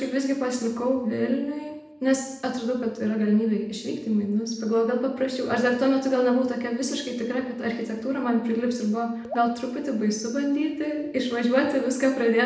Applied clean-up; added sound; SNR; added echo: none; Raindrop / Drip; 15 dB; reverberation time 0.8 s.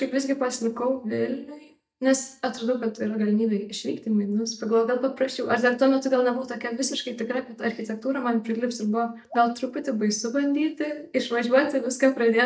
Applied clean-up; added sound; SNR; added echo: neural mask model DeepFilterNet 3.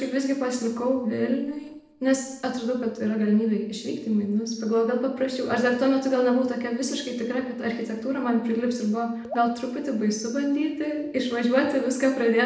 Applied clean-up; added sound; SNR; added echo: neural separator model SepFormer DNS4.